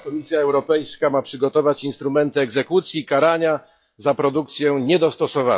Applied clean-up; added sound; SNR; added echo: classical method log-MMSE.